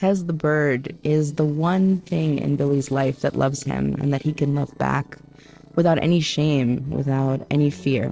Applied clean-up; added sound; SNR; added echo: neural separator model SepFormer DNS4.